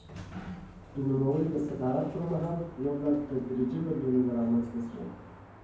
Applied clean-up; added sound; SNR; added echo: none; Sliding door; 15 dB; reverberation time 0.9 s.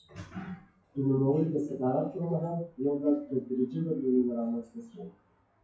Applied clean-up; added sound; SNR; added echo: classical method WPE with log-MMSE.